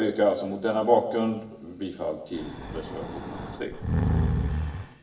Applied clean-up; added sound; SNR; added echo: none; Breathing; 0 dB; reverberation time 0.9 s.